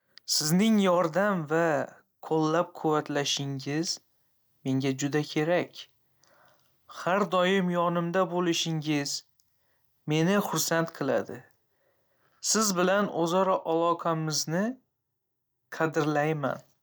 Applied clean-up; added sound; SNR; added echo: none; none; none; none.